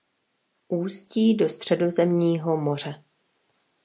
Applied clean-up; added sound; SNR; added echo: none; none; none; none.